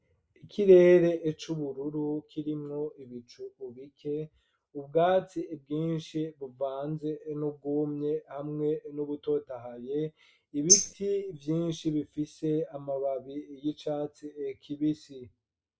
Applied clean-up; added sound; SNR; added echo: neural mask model Resemble Enhance denoiser.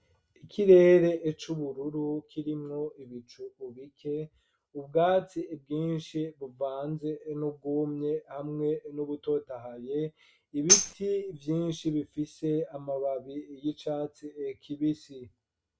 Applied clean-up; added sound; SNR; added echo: none; Tambourine; -2 dB; none.